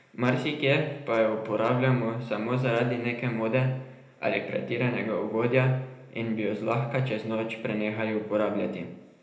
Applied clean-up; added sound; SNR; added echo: none; none; none; reverberation time 0.7 s.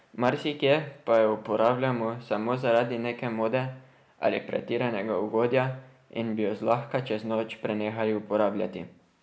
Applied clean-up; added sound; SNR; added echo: none; none; none; none.